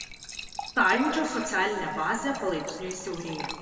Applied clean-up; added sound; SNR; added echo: none; Fill (with liquid) / Trickle, dribble / Glass; 13 dB; reverberation time 2.3 s.